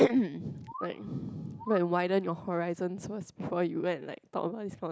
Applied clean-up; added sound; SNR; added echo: none; Bird; 17 dB; none.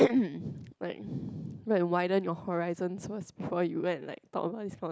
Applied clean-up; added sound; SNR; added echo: none; none; none; none.